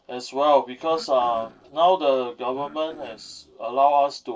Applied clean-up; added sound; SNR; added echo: neural separator model SepFormer DNS4.